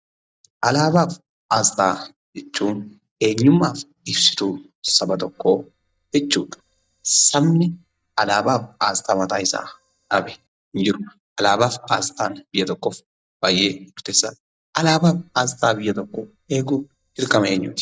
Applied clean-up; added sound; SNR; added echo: neural mask model DeepFilterNet 3.